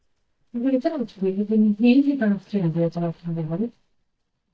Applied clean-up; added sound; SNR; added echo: neural mask model DeepFilterNet 3.